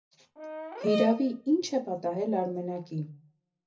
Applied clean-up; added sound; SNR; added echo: none; Brass instrument; 6 dB; reverberation time 0.4 s.